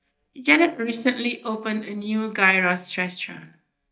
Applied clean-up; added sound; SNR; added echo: neural mask model DeepFilterNet 3.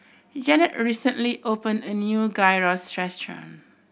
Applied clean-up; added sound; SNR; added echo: none; none; none; none.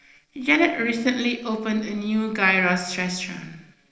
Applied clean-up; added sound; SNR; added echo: neural separator model SepFormer DNS4.